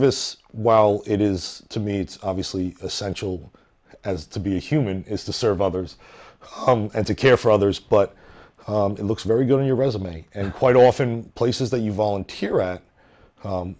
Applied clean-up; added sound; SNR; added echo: none; none; none; none.